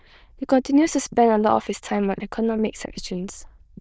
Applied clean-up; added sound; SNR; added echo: neural diffusion model UNIVERSE++.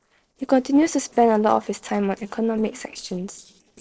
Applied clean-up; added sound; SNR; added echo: neural separator model SepFormer DNS4.